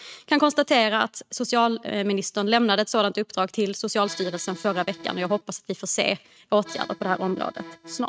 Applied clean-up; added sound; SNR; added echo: neural mask model RNNoise.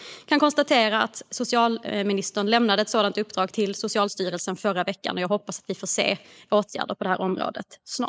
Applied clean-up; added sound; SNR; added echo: neural mask model Resemble Enhance denoiser.